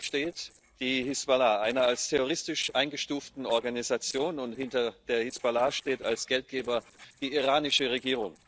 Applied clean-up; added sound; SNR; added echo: neural separator model SepFormer DNS4.